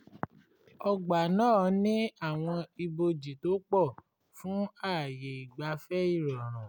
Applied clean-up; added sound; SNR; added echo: none; none; none; none.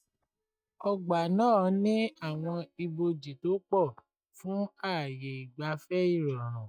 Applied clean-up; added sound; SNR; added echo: neural mask model DeepFilterNet 3.